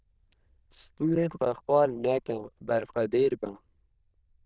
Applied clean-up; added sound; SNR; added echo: neural diffusion model UNIVERSE++.